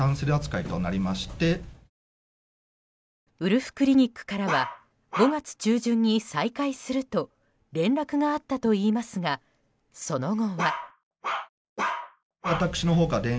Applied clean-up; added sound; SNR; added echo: none; Bark; 6 dB; none.